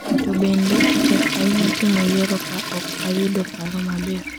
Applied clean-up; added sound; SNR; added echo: none; Toilet flush / Water; 1 dB; none.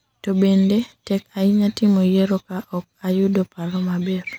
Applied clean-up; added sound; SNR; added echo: none; none; none; none.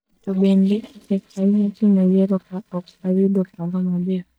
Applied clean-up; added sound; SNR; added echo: neural mask model DeepFilterNet 3.